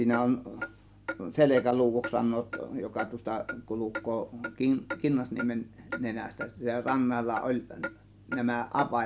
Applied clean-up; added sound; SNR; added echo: none; Clock; 12 dB; none.